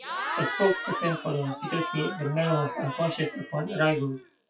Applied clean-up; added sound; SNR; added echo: classical method WPE with log-MMSE.